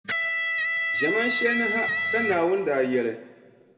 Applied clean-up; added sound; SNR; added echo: none; Electric guitar; 0 dB; reverberation time 1.2 s.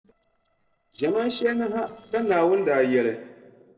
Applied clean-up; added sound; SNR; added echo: neural separator model SepFormer DNS4.